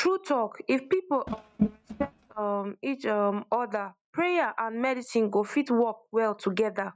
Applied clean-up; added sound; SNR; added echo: neural mask model RNNoise.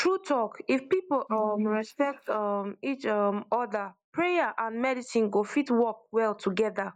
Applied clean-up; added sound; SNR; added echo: neural mask model Resemble Enhance denoiser.